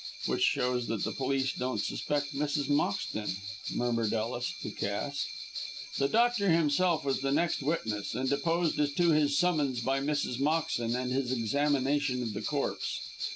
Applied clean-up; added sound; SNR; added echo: none; Bell; 8 dB; none.